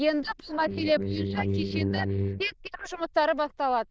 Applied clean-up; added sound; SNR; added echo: neural diffusion model UNIVERSE++.